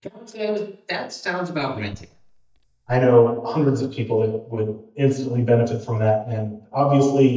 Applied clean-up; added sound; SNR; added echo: neural mask model DeepFilterNet 3.